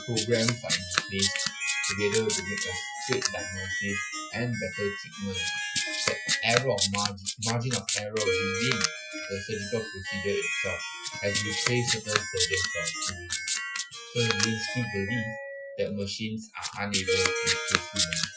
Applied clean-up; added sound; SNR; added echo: classical method Wiener filter.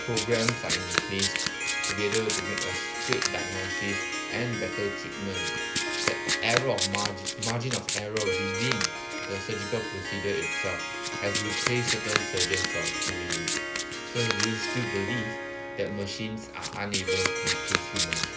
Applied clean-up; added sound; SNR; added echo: none; Harp + Domestic sounds, home sounds; -3 dB; none.